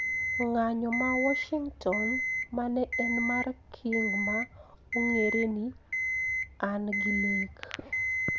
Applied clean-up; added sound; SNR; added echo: none; Alarm; 1 dB; none.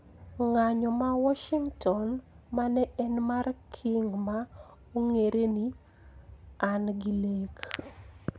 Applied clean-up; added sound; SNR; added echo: none; none; none; none.